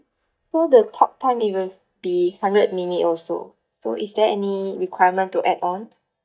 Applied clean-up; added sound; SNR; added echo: neural mask model DeepFilterNet 3.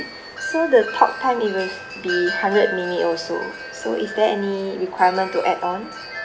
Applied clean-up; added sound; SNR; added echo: none; Wind chime; 10 dB; none.